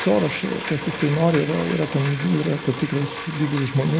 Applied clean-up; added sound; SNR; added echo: none; Bicycle; 6 dB; none.